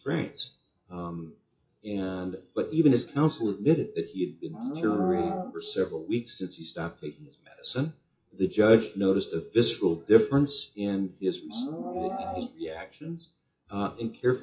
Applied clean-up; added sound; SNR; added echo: classical method WPE with log-MMSE.